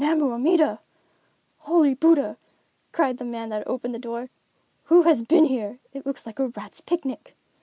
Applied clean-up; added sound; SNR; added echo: none; none; none; none.